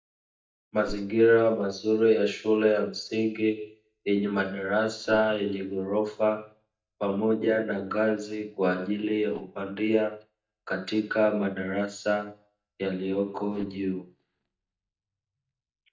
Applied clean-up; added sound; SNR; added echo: neural mask model DeepFilterNet 3.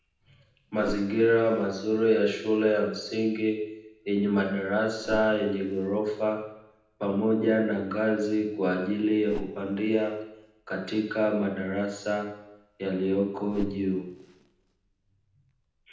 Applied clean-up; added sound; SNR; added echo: none; Whoosh, swoosh, swish; 19 dB; reverberation time 0.8 s.